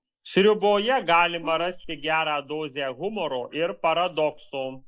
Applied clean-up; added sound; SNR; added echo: neural mask model Resemble Enhance denoiser.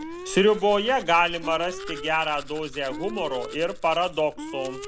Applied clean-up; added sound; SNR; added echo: none; Alarm + Domestic sounds, home sounds; 12 dB; none.